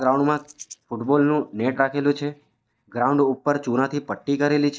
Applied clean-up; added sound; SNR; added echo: neural mask model DeepFilterNet 3.